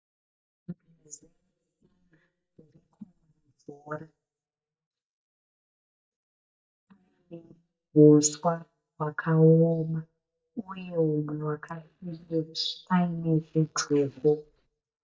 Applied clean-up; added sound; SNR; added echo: neural mask model DeepFilterNet 3.